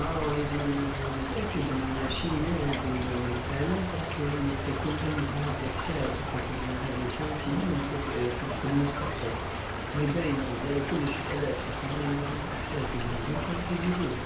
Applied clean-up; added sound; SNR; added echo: none; Stream / Trickle, dribble; 1 dB; reverberation time 0.5 s.